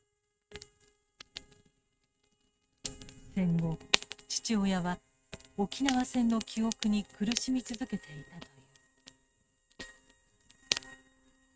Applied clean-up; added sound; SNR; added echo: neural mask model RNNoise.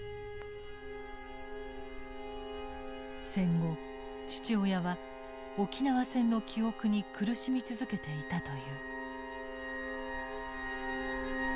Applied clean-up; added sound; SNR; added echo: none; none; none; none.